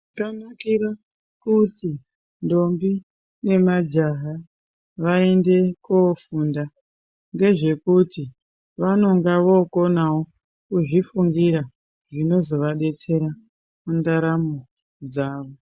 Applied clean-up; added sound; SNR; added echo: none; none; none; none.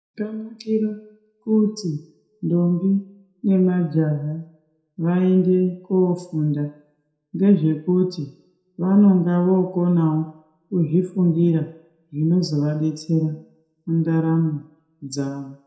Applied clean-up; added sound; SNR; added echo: none; none; none; reverberation time 0.5 s.